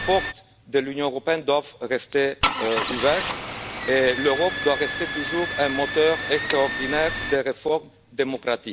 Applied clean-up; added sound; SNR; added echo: none; Engine starting / Car; 6 dB; none.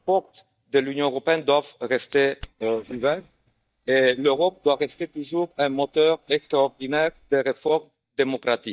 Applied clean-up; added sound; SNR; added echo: neural mask model DeepFilterNet 3.